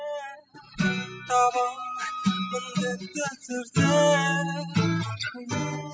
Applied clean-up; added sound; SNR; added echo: classical method spectral subtraction.